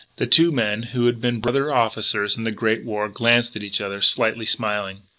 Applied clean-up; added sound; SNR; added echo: neural mask model Resemble Enhance denoiser.